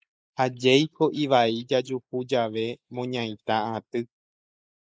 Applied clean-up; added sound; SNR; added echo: neural mask model Resemble Enhance denoiser.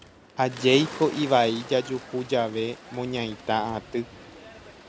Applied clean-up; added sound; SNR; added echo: none; Bird; 16 dB; none.